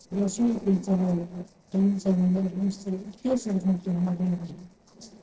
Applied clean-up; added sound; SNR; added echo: neural separator model SepFormer DNS4.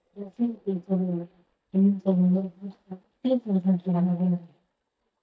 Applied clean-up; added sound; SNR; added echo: neural mask model DeepFilterNet 3.